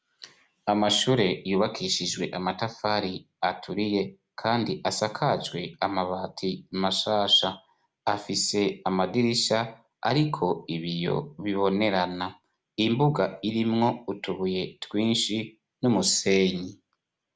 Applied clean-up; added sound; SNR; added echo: none; none; none; none.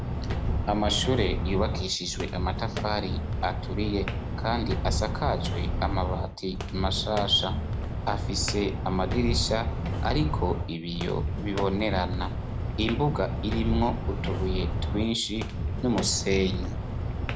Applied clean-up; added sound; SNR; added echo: none; Walk, footsteps; 0 dB; none.